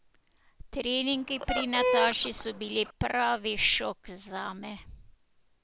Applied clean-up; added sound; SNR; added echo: none; Fowl; 0 dB; none.